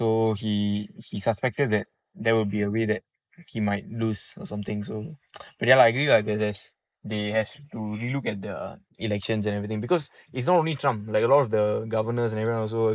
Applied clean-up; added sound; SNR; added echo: neural mask model Resemble Enhance denoiser.